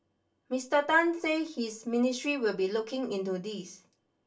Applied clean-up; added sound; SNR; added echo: none; none; none; reverberation time 0.2 s.